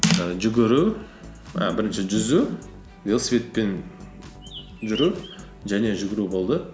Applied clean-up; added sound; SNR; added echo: none; Bird; 14 dB; none.